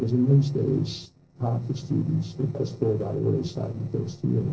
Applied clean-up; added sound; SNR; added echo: neural separator model SepFormer DNS4.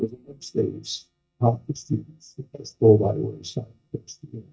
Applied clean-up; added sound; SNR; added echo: neural mask model DeepFilterNet 3.